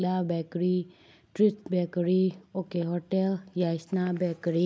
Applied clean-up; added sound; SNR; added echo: none; none; none; none.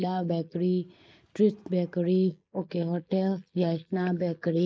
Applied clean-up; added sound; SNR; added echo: neural mask model Resemble Enhance denoiser.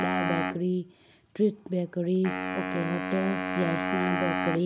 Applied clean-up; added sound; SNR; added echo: none; Wind instrument, woodwind instrument; 2 dB; none.